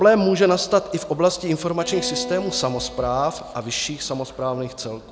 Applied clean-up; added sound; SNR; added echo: none; Bowed string instrument; 13 dB; none.